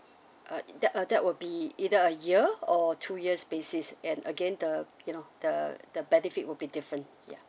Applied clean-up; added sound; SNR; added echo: none; none; none; none.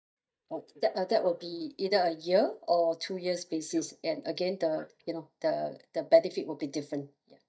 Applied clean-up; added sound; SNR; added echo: neural mask model DeepFilterNet 3.